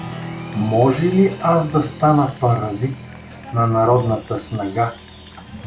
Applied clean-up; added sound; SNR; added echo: none; Applause; 14 dB; none.